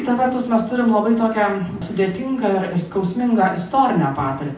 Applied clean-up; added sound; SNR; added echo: none; none; none; none.